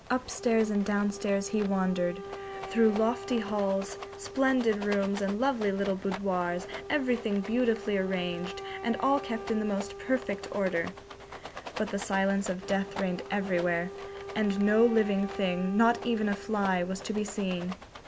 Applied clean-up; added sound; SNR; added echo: none; Rattle + Wind instrument, woodwind instrument; 12 dB; none.